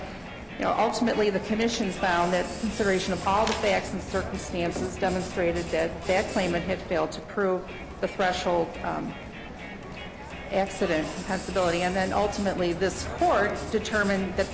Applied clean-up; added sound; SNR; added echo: none; Crowd; 10 dB; none.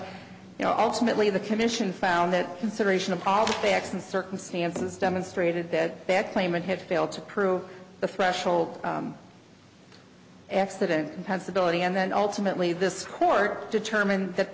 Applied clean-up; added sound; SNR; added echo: none; none; none; none.